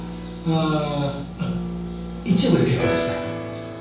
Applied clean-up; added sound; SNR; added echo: none; none; none; reverberation time 0.7 s.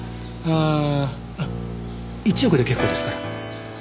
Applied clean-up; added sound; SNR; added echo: none; none; none; none.